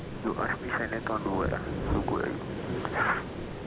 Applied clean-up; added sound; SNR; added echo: none; Waves, surf; 2 dB; none.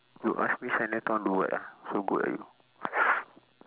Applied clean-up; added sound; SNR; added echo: none; none; none; none.